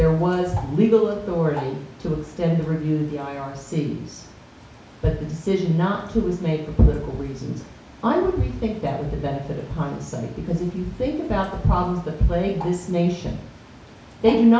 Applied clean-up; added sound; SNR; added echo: none; Bird; 20 dB; reverberation time 0.6 s.